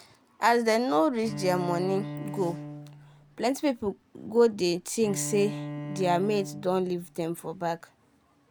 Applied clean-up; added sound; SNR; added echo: none; Bowed string instrument; 11 dB; none.